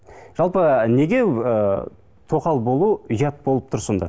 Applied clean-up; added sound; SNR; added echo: none; none; none; none.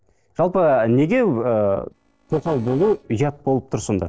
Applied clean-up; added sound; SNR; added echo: neural separator model SepFormer DNS4.